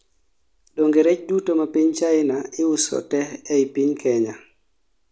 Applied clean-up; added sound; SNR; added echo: none; none; none; none.